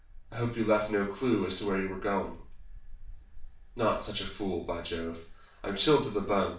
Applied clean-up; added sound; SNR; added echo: none; Engine; 15 dB; reverberation time 0.4 s.